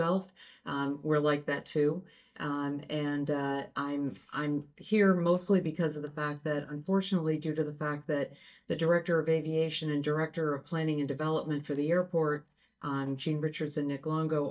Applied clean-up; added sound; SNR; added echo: neural mask model DeepFilterNet 3.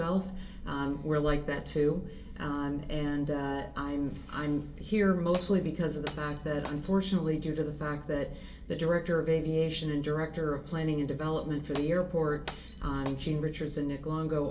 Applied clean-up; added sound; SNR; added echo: none; Glass; 17 dB; reverberation time 0.2 s.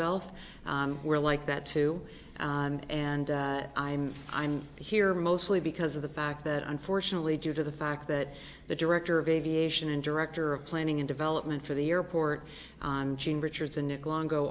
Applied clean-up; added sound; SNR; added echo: none; none; none; none.